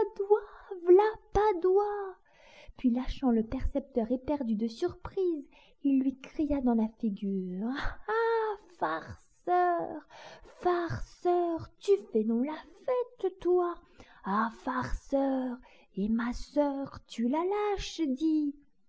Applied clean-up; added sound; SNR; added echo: none; none; none; none.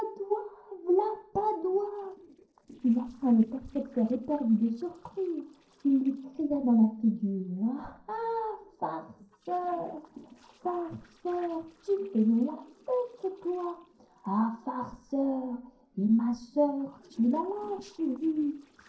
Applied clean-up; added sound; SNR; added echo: neural separator model SepFormer DNS4.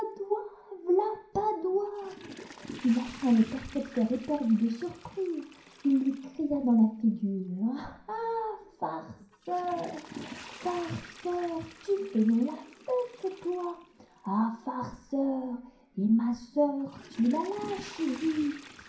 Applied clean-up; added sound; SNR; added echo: none; Toilet flush / Water; 19 dB; reverberation time 0.5 s.